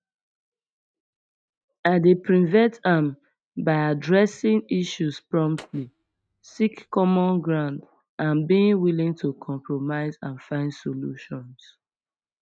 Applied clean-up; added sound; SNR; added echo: neural mask model RNNoise.